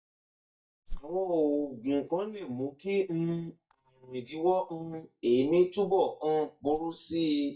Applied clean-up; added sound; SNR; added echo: neural mask model DeepFilterNet 3.